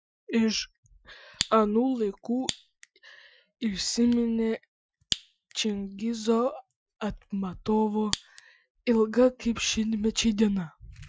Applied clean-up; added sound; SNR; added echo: classical method Wiener filter.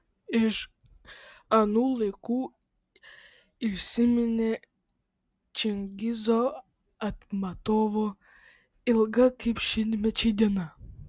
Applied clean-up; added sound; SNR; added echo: none; none; none; none.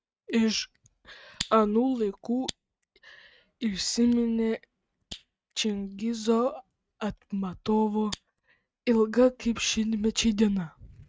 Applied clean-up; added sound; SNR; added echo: neural mask model RNNoise.